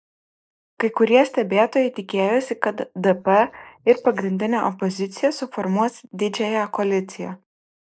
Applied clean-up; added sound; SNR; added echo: neural mask model Resemble Enhance denoiser.